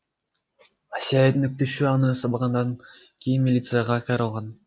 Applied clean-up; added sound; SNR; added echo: none; none; none; none.